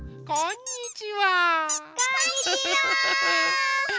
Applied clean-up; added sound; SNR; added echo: none; none; none; none.